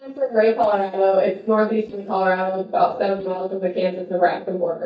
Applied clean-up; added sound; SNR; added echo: neural mask model DeepFilterNet 3.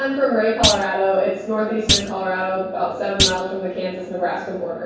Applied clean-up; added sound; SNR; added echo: none; Thump, thud; 3 dB; reverberation time 0.7 s.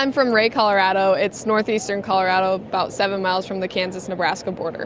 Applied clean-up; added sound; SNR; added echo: none; none; none; none.